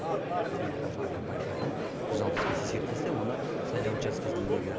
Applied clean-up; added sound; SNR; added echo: none; Crowd; -5 dB; none.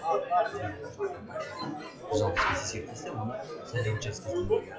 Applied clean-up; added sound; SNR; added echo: classical method log-MMSE.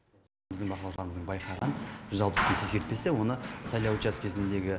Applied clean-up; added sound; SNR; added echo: none; none; none; none.